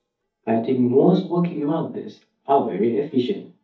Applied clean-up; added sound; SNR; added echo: neural mask model DeepFilterNet 3.